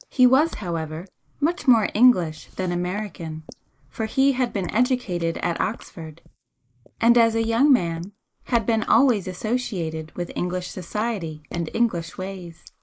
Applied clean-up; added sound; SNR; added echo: neural mask model Resemble Enhance denoiser.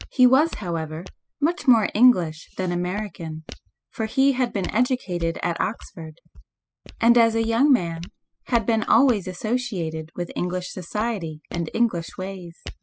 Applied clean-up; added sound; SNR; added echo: classical method spectral subtraction.